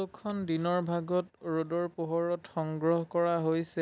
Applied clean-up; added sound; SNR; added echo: none; none; none; none.